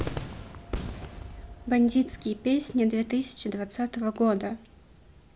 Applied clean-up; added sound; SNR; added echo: none; Cheering / Fireworks; 13 dB; none.